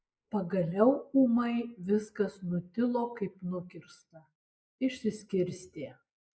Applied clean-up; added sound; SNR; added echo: neural mask model Resemble Enhance denoiser.